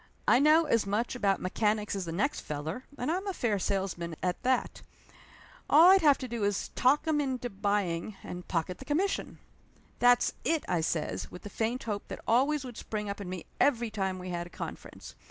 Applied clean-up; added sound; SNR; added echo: none; none; none; none.